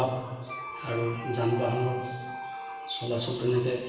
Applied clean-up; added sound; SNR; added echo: none; Wind instrument, woodwind instrument; 9 dB; reverberation time 1.2 s.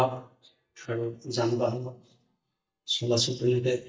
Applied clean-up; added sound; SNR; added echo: neural mask model DeepFilterNet 3.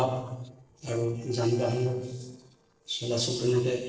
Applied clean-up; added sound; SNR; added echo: neural separator model SepFormer DNS4.